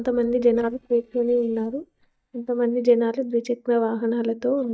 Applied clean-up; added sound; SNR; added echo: neural mask model DeepFilterNet 3.